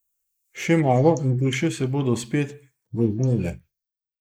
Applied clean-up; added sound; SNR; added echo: neural mask model Resemble Enhance denoiser.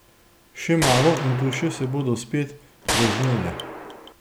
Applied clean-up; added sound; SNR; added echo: none; Gunshot, gunfire; 3 dB; none.